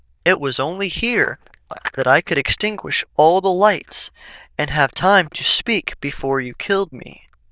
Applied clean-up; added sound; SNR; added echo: neural diffusion model UNIVERSE++.